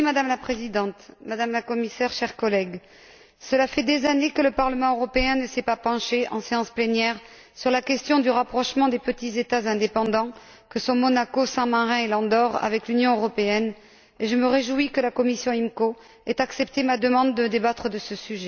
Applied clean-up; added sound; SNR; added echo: none; none; none; none.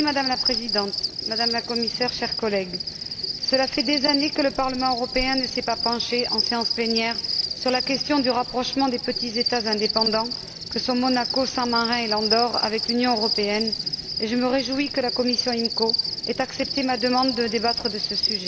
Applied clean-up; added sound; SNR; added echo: none; Cricket; 3 dB; none.